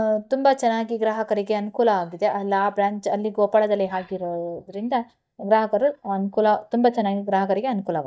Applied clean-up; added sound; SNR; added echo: neural mask model DeepFilterNet 3.